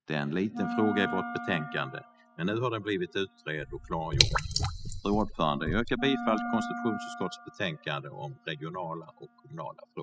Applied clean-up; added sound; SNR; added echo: classical method spectral subtraction.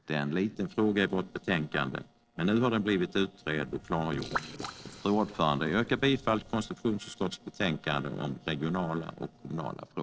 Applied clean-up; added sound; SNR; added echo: neural separator model SepFormer DNS4.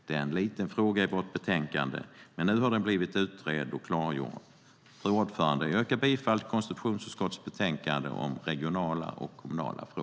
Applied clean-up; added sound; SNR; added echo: none; none; none; none.